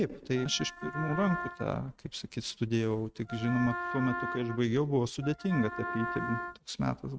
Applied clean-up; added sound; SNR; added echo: neural mask model RNNoise.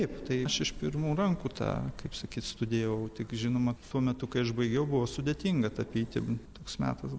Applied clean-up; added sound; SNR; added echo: none; none; none; none.